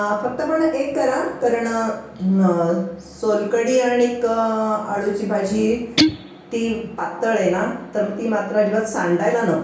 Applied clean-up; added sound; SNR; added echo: none; Guitar; 3 dB; reverberation time 0.6 s.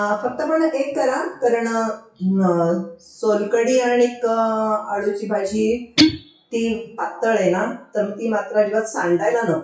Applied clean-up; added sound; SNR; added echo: classical method WPE with log-MMSE.